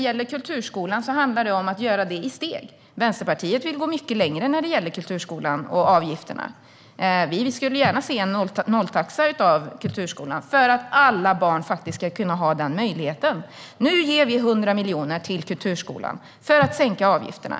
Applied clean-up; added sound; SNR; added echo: none; none; none; none.